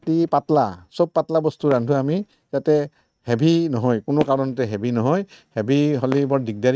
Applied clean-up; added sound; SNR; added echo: neural mask model RNNoise.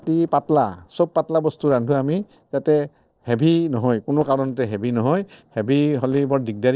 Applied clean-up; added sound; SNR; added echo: neural separator model SepFormer DNS4.